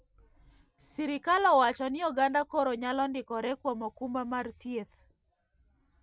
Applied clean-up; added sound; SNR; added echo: none; none; none; none.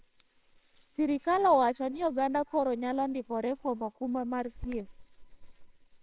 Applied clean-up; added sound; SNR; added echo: neural separator model SepFormer WHAMR!.